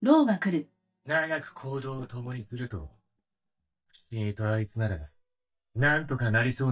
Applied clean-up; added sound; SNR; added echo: neural mask model DeepFilterNet 3.